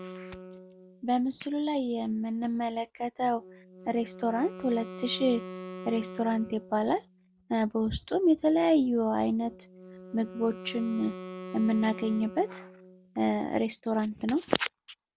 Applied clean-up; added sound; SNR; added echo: none; Wind instrument, woodwind instrument; 16 dB; none.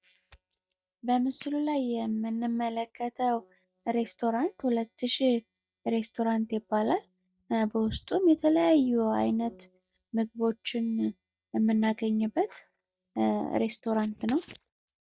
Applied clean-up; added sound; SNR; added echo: neural mask model DeepFilterNet 3.